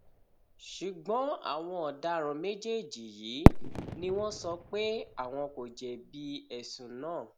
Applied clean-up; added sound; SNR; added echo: none; Fireworks; -5 dB; none.